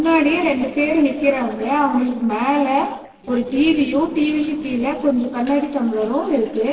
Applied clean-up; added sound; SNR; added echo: neural separator model SepFormer DNS4.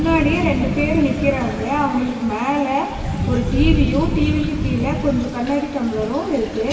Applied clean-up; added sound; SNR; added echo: none; Thunder / Rain; 3 dB; reverberation time 2.6 s.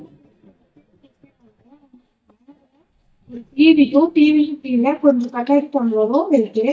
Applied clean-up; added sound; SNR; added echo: neural mask model DeepFilterNet 3.